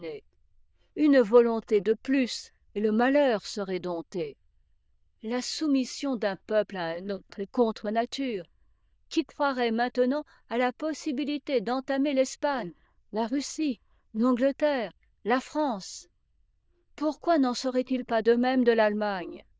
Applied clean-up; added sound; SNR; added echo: neural diffusion model UNIVERSE++.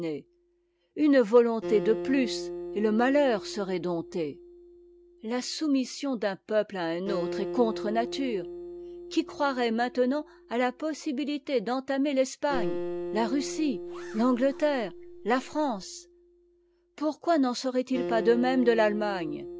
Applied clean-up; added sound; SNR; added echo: none; Zipper (clothing) + Acoustic guitar; 10 dB; none.